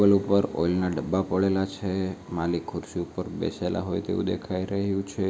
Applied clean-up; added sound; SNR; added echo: none; none; none; none.